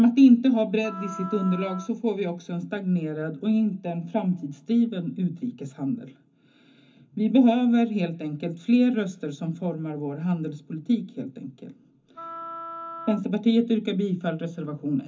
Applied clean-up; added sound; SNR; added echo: none; Wind instrument, woodwind instrument; 15 dB; reverberation time 0.3 s.